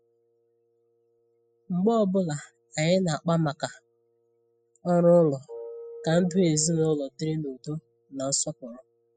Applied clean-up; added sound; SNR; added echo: classical method spectral subtraction.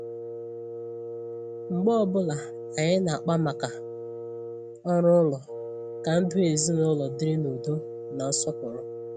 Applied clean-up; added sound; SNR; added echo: none; Wind instrument, woodwind instrument; 9 dB; none.